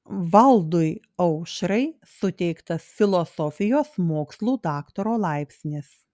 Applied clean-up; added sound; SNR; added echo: none; none; none; none.